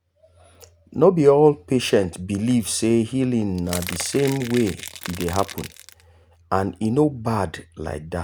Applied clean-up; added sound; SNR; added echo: none; Crackle / Crushing; 14 dB; none.